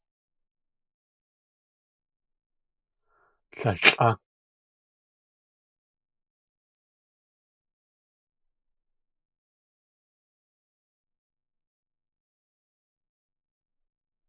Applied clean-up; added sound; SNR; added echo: neural mask model Resemble Enhance denoiser.